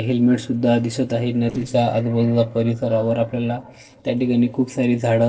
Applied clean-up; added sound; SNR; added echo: neural separator model SepFormer DNS4.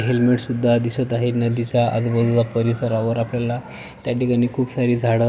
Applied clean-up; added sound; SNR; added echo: none; none; none; none.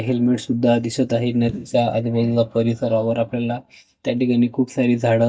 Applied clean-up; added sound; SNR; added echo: neural mask model DeepFilterNet 3.